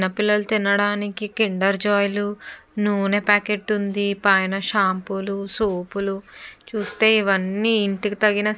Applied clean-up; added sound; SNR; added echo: none; none; none; none.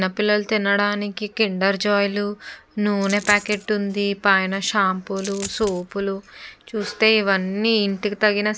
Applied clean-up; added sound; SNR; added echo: none; Coin (dropping); 14 dB; none.